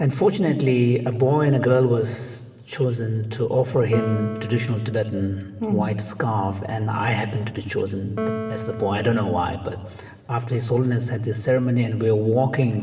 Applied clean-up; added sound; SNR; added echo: none; Piano; 13 dB; reverberation time 1.9 s.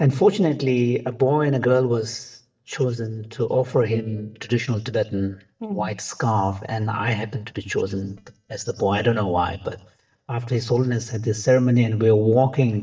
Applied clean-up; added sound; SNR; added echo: neural mask model DeepFilterNet 3.